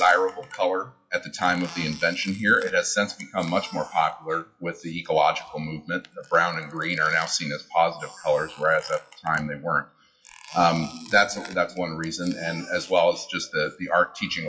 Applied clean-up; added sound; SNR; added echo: classical method WPE with log-MMSE.